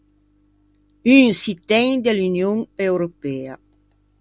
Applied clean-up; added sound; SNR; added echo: none; none; none; none.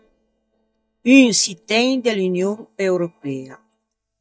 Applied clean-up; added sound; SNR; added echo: neural mask model DeepFilterNet 3.